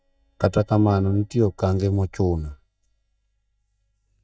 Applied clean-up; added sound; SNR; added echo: neural mask model DeepFilterNet 3.